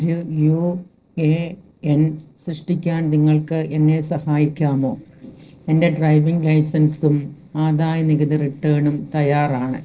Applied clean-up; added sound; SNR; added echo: neural separator model SepFormer DNS4.